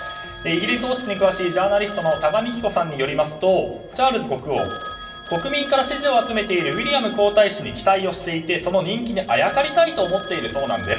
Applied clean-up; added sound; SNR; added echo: none; Telephone; 9 dB; reverberation time 0.8 s.